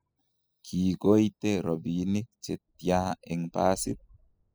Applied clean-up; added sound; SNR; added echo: classical method spectral subtraction.